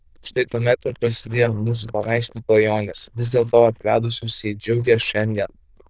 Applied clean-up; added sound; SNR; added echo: neural diffusion model UNIVERSE++.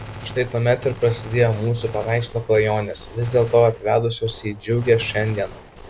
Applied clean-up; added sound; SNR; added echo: none; Gunshot, gunfire; 16 dB; none.